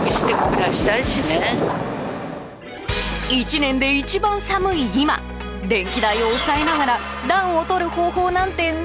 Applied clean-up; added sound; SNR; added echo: none; none; none; none.